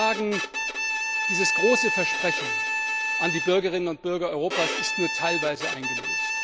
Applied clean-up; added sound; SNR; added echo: none; Bowed string instrument; 0 dB; none.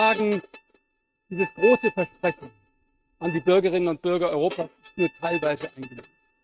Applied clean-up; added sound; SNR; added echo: neural mask model RNNoise.